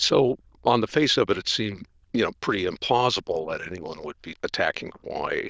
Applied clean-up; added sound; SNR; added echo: neural diffusion model UNIVERSE++.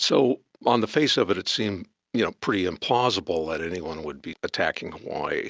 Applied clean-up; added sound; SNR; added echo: none; none; none; none.